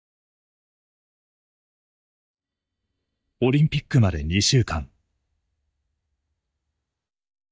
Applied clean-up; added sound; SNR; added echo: neural mask model DeepFilterNet 3.